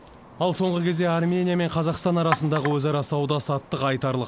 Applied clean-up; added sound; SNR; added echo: none; Chink, clink; 14 dB; none.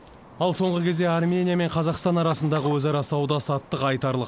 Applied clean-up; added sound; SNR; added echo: neural mask model Resemble Enhance denoiser.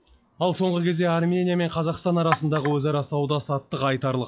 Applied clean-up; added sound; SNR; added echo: classical method log-MMSE.